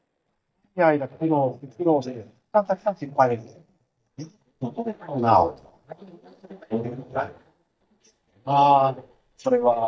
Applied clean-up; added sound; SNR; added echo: neural mask model DeepFilterNet 3.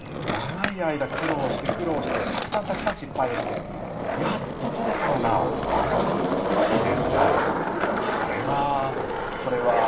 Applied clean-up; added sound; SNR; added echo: none; Skateboard; -3 dB; reverberation time 0.6 s.